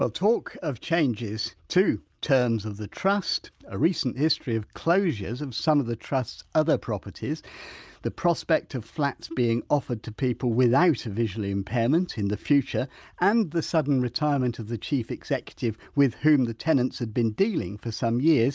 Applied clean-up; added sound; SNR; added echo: none; none; none; none.